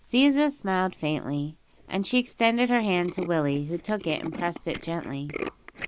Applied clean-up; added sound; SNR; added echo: none; Tools; 15 dB; none.